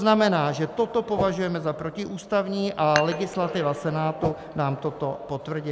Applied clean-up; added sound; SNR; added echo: none; Whoosh, swoosh, swish + Dishes, pots, and pans; 8 dB; none.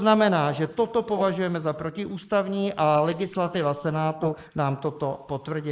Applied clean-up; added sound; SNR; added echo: neural mask model Resemble Enhance denoiser.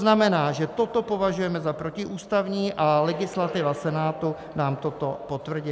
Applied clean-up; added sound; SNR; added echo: none; none; none; none.